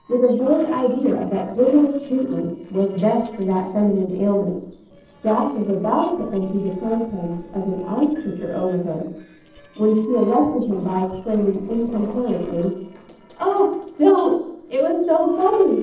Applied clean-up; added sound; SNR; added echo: neural separator model SepFormer DNS4.